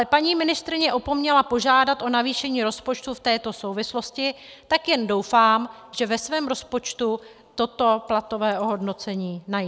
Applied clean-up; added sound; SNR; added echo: none; none; none; none.